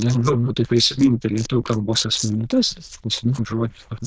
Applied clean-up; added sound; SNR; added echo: neural diffusion model UNIVERSE++.